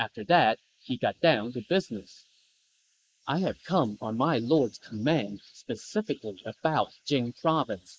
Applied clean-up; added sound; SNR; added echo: neural mask model Resemble Enhance denoiser.